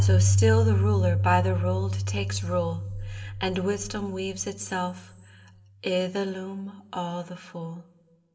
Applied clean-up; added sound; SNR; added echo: none; Keyboard (musical); -2 dB; reverberation time 1.0 s.